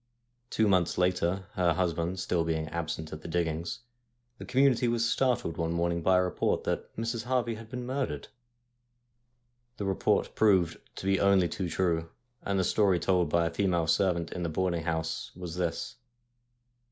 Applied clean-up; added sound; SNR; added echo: none; none; none; none.